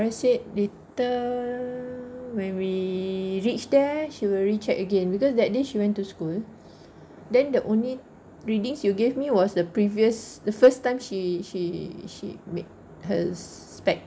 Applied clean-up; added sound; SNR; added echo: none; none; none; none.